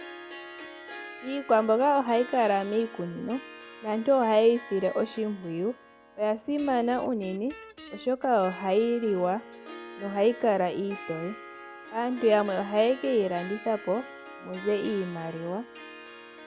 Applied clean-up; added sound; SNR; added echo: none; Harp + Guitar; 16 dB; none.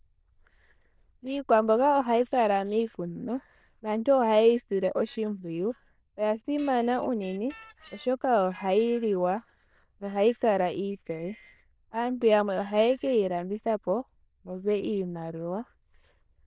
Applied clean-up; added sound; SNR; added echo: neural diffusion model UNIVERSE++.